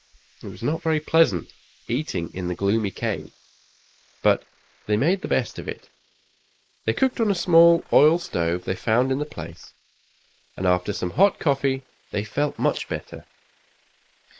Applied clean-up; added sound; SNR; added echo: neural mask model Resemble Enhance denoiser.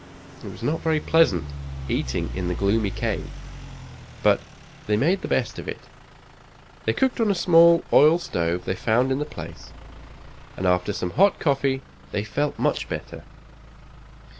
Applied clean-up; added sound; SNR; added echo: none; Idling / Truck; 13 dB; none.